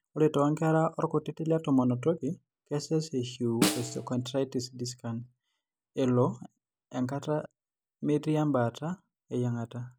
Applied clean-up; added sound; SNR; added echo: none; Snare drum; 5 dB; none.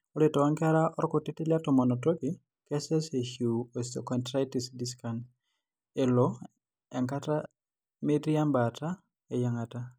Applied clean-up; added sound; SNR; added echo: none; none; none; none.